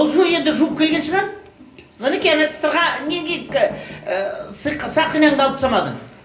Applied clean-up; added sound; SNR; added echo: none; Knock; 18 dB; reverberation time 0.5 s.